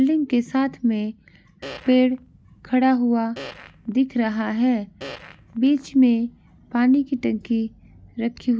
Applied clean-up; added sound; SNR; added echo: none; Fart; 19 dB; none.